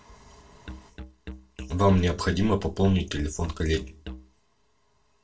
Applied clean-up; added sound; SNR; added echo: neural separator model SepFormer DNS4.